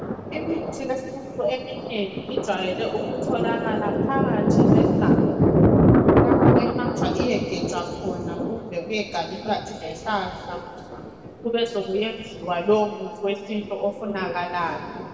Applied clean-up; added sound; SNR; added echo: none; Thunder; -5 dB; reverberation time 2.0 s.